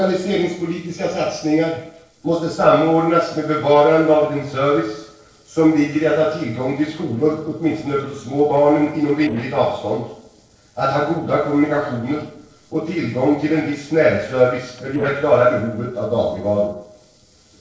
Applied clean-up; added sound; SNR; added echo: neural separator model SepFormer DNS4.